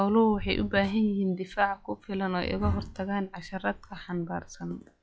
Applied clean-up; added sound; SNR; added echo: classical method log-MMSE.